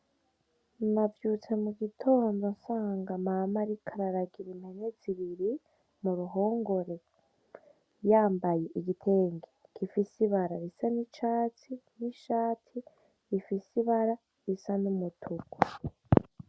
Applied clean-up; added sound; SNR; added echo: none; none; none; none.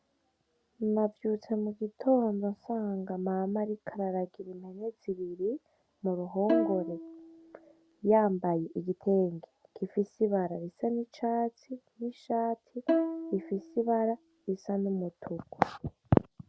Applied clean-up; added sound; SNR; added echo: none; Bowed string instrument; 3 dB; none.